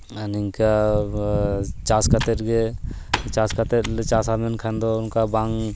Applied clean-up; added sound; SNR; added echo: none; Computer keyboard; 13 dB; none.